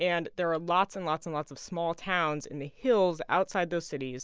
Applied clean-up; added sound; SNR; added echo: none; none; none; none.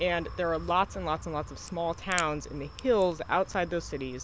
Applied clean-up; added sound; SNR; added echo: none; Wind + Crack; 13 dB; none.